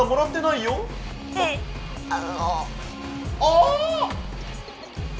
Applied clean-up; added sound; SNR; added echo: none; none; none; none.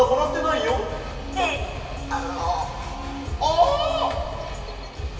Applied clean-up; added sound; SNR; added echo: none; none; none; reverberation time 2.6 s.